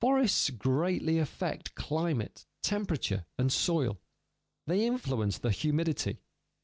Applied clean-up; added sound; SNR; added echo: none; none; none; none.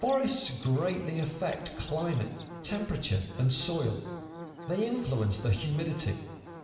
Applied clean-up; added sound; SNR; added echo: none; Buzz / Bird; 14 dB; reverberation time 1.2 s.